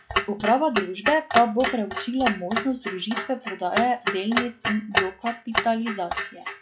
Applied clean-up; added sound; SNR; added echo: classical method log-MMSE.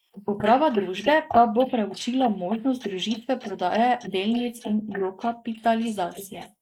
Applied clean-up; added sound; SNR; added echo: neural mask model Resemble Enhance denoiser.